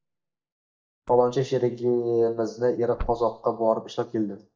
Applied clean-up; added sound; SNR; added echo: neural mask model DeepFilterNet 3.